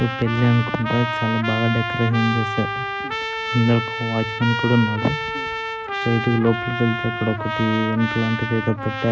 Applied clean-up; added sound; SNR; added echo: none; Trumpet; 5 dB; none.